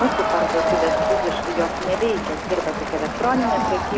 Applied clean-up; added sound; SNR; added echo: none; Crowd; -2 dB; none.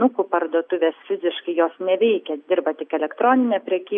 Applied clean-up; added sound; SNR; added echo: none; none; none; none.